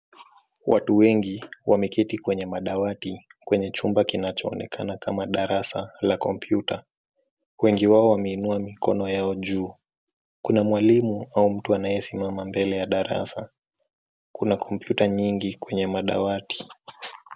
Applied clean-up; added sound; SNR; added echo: none; none; none; none.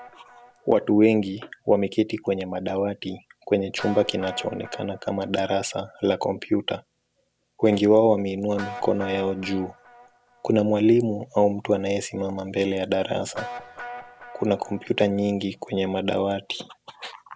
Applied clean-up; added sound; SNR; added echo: none; Guitar; 19 dB; none.